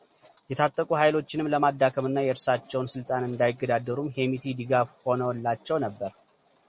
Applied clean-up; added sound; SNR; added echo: none; none; none; none.